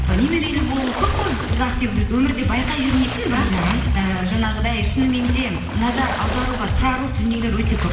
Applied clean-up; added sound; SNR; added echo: none; Splash, splatter; 12 dB; reverberation time 1.3 s.